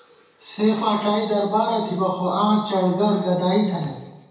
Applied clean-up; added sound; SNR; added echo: none; none; none; reverberation time 0.9 s.